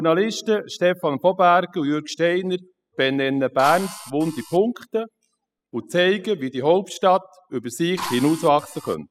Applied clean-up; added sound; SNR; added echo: classical method spectral subtraction.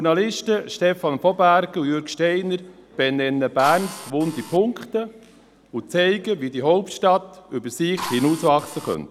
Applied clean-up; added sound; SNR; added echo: none; Drill; 13 dB; none.